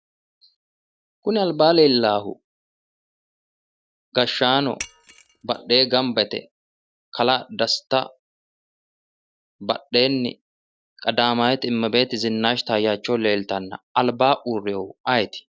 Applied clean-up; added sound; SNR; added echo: none; Shatter; 17 dB; none.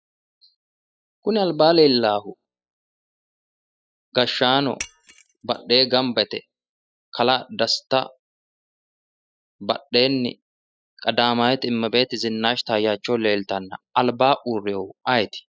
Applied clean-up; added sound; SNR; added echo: classical method spectral subtraction.